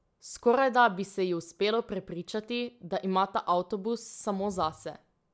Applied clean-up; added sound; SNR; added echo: none; none; none; none.